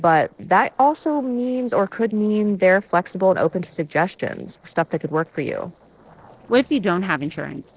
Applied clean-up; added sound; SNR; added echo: neural separator model SepFormer DNS4.